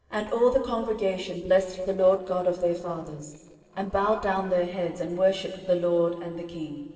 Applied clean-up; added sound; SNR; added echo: neural separator model SepFormer DNS4.